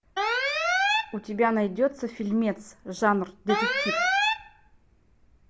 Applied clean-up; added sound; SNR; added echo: none; Alarm; -1 dB; none.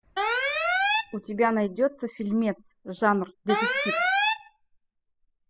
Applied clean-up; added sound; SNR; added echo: classical method spectral subtraction.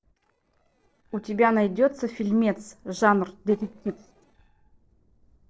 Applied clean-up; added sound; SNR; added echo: neural separator model SepFormer DNS4.